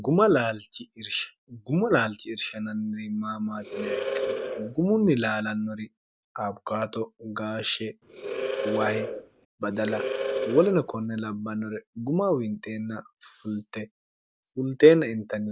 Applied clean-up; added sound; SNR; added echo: none; Animal; 5 dB; none.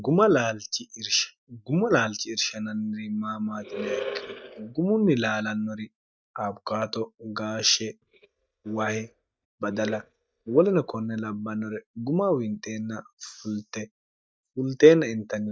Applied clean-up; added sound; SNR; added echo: neural mask model DeepFilterNet 3.